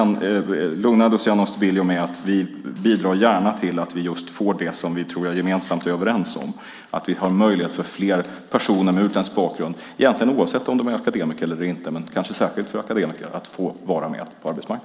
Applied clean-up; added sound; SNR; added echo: none; none; none; none.